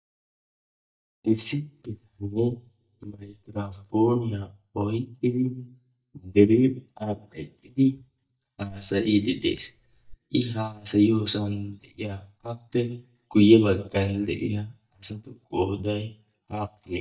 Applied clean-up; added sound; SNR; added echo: neural mask model DeepFilterNet 3.